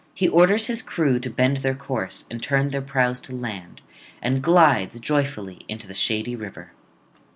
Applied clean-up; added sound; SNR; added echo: none; none; none; none.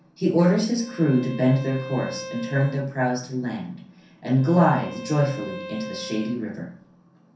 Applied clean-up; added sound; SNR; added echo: none; Bowed string instrument; 16 dB; reverberation time 0.6 s.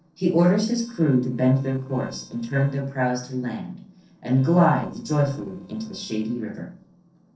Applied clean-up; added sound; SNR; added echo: neural separator model SepFormer DNS4.